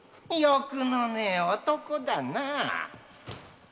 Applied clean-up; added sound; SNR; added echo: none; none; none; none.